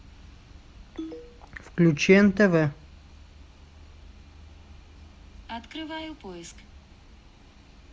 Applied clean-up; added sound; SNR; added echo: none; none; none; none.